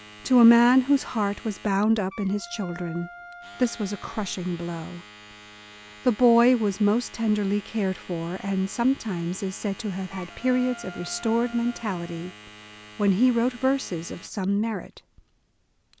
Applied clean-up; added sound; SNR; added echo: none; Wind instrument, woodwind instrument + Domestic sounds, home sounds; 20 dB; none.